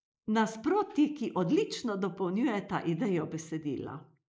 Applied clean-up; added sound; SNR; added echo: neural mask model Resemble Enhance denoiser.